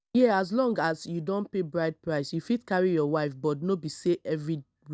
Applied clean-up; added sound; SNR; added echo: none; none; none; none.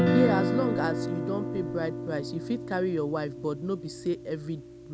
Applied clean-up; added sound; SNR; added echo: none; Guitar; 0 dB; none.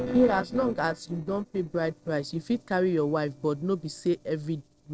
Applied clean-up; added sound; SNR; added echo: neural separator model SepFormer DNS4.